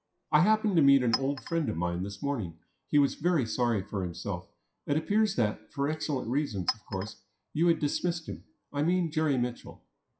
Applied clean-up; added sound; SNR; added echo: classical method WPE with log-MMSE.